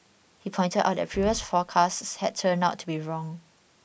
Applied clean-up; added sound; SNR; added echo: none; Explosion; 15 dB; none.